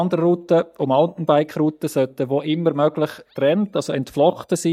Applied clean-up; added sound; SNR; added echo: neural mask model DeepFilterNet 3.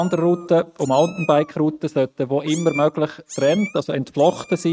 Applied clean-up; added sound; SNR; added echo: neural mask model RNNoise.